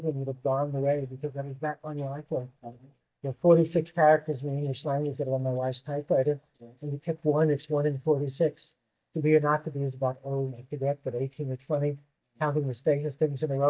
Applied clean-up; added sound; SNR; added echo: neural mask model DeepFilterNet 3.